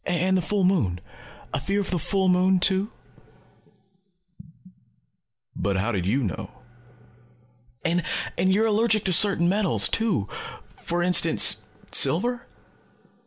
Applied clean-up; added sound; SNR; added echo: none; none; none; none.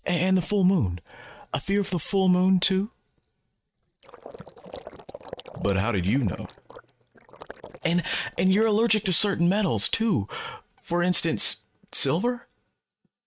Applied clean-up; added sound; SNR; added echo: neural mask model RNNoise.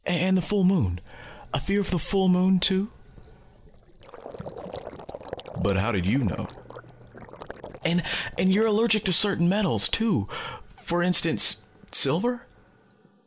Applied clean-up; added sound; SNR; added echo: none; Gurgling; 18 dB; none.